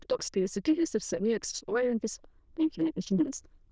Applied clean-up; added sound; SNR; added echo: neural diffusion model UNIVERSE++.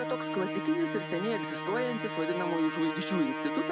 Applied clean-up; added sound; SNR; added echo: none; Musical instrument; 3 dB; none.